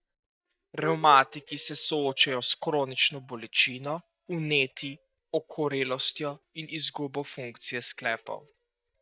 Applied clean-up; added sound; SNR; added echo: neural mask model DeepFilterNet 3.